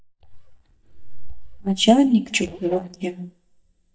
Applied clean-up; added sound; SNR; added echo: neural mask model DeepFilterNet 3.